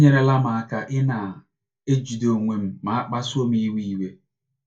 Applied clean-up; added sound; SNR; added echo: none; none; none; reverberation time 0.2 s.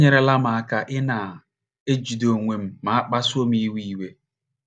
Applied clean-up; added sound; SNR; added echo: none; none; none; none.